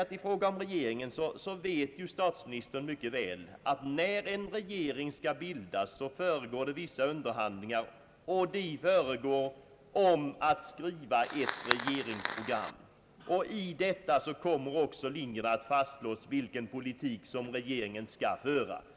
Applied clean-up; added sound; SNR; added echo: none; Fire; 1 dB; none.